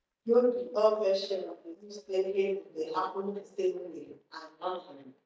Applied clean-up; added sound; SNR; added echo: neural mask model DeepFilterNet 3.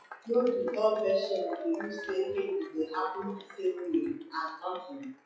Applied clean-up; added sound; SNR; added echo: classical method WPE with log-MMSE.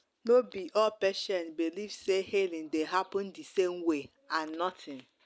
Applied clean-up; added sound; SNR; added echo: none; none; none; none.